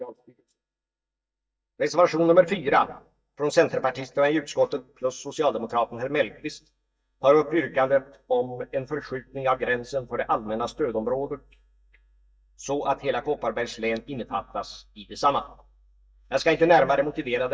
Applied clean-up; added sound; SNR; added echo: neural mask model DeepFilterNet 3.